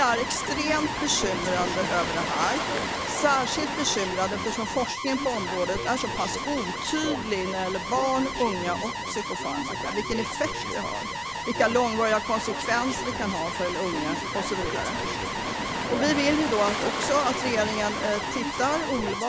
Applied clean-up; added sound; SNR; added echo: none; Alarm + Waves, surf; 2 dB; none.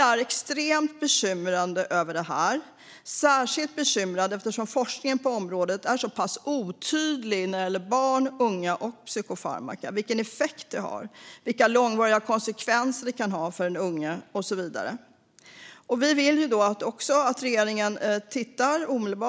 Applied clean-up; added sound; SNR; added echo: none; none; none; none.